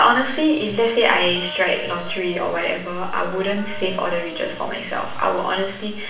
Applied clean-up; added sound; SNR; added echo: none; Dog; 16 dB; reverberation time 0.6 s.